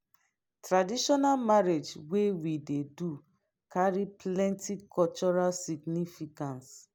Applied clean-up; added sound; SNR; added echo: none; none; none; none.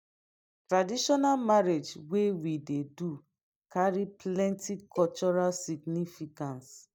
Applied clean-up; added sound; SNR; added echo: neural mask model DeepFilterNet 3.